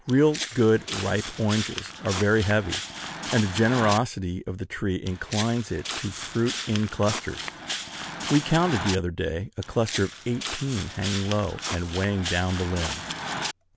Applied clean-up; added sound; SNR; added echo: none; Walk, footsteps; 8 dB; none.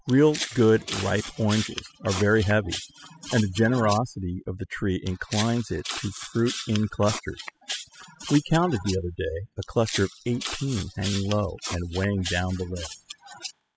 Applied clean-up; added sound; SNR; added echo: classical method spectral subtraction.